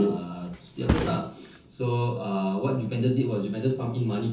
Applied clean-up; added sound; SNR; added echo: none; Thump, thud; 9 dB; reverberation time 0.6 s.